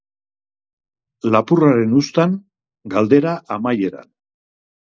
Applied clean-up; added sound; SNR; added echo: neural mask model Resemble Enhance denoiser.